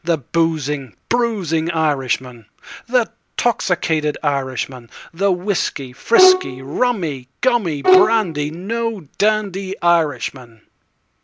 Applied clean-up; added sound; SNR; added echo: none; Bowed string instrument; -4 dB; none.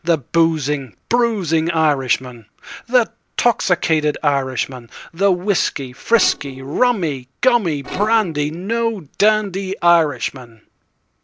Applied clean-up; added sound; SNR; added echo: neural separator model SepFormer DNS4.